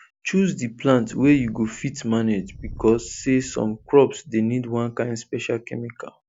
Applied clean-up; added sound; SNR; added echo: none; Wind; 20 dB; none.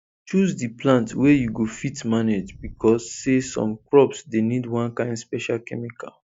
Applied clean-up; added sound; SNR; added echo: neural mask model DeepFilterNet 3.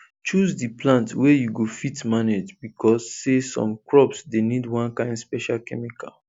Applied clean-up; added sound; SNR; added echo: none; none; none; none.